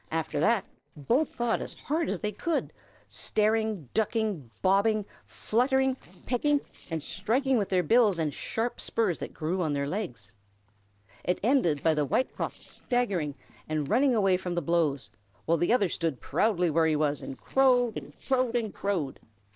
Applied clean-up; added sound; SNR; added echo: neural separator model SepFormer DNS4.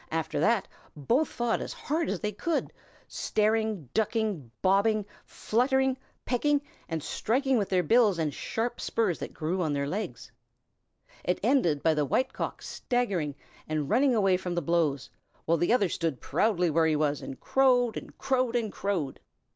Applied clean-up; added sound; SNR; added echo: none; none; none; none.